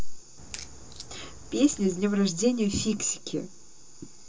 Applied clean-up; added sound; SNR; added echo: none; Crack; 17 dB; reverberation time 0.2 s.